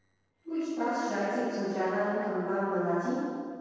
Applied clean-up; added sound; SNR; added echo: neural separator model SepFormer DNS4.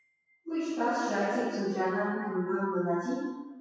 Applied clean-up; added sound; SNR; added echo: classical method WPE with log-MMSE.